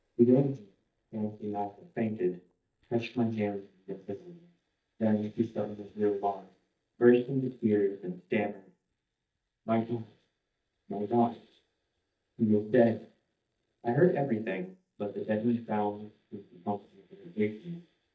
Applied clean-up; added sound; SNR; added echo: neural mask model DeepFilterNet 3.